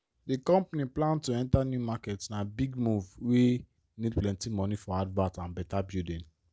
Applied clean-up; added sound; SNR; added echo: none; none; none; none.